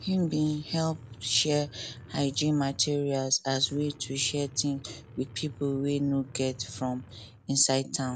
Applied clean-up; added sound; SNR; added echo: none; Truck; 18 dB; none.